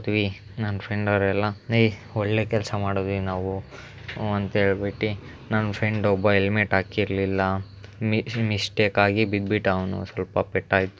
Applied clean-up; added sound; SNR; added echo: none; none; none; none.